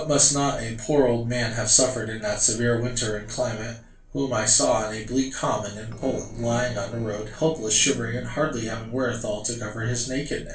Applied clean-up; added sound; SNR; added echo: neural separator model SepFormer DNS4.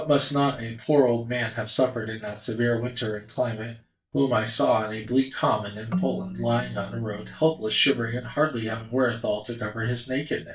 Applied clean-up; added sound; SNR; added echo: neural mask model DeepFilterNet 3.